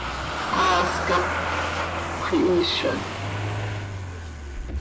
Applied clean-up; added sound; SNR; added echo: none; Engine starting / Motor vehicle (road); 1 dB; none.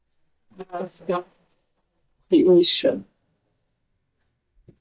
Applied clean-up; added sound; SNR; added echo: neural mask model DeepFilterNet 3.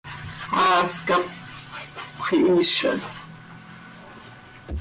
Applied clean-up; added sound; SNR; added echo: none; none; none; none.